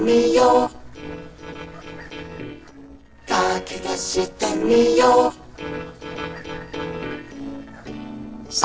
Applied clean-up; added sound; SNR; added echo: neural separator model SepFormer DNS4.